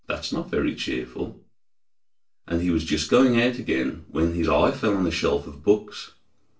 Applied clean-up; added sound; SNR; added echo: none; none; none; reverberation time 0.3 s.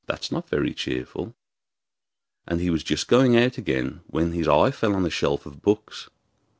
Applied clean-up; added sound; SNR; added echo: none; none; none; none.